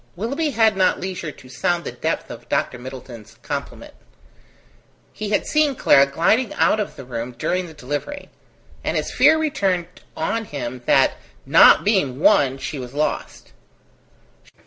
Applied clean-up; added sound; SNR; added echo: none; none; none; none.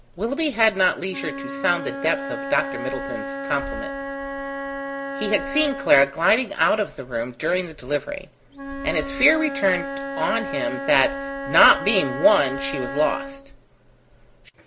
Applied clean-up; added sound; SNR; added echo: none; Wind instrument, woodwind instrument; 8 dB; none.